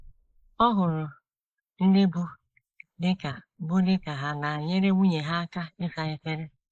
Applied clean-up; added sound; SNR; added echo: neural mask model Resemble Enhance denoiser.